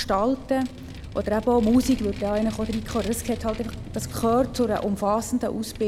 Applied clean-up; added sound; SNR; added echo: none; Vehicle; 12 dB; none.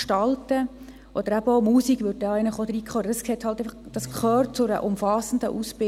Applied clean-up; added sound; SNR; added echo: none; none; none; none.